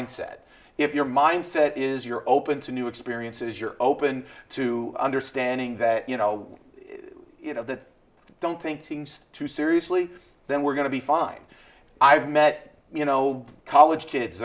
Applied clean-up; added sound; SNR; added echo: none; none; none; none.